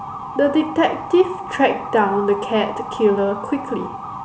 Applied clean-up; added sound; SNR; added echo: none; Motor vehicle (road) / Siren; 10 dB; none.